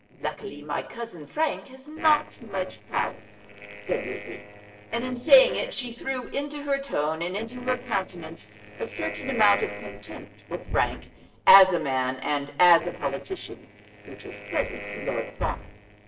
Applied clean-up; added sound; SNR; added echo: neural separator model SepFormer DNS4.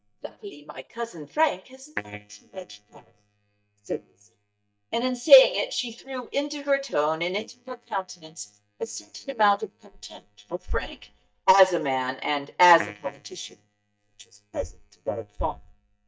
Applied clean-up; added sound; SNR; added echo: neural mask model DeepFilterNet 3.